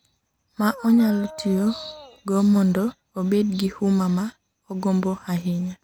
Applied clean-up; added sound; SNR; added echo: none; Dog; 17 dB; none.